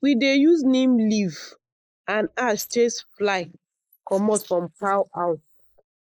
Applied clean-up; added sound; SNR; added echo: neural mask model Resemble Enhance denoiser.